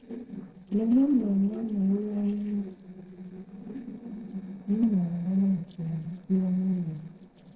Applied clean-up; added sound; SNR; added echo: neural separator model SepFormer DNS4.